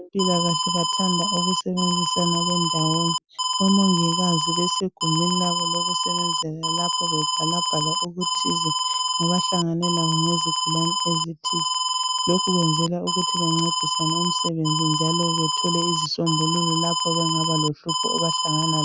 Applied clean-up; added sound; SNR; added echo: none; Alarm; -1 dB; none.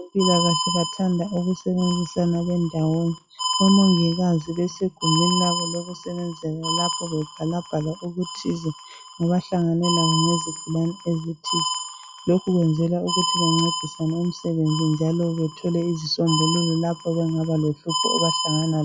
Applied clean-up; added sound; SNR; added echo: classical method log-MMSE.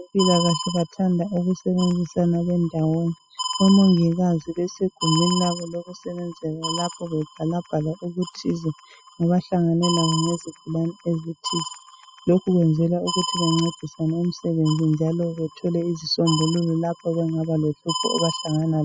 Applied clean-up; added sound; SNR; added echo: classical method spectral subtraction.